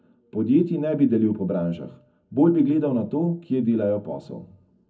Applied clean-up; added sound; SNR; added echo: none; none; none; reverberation time 0.4 s.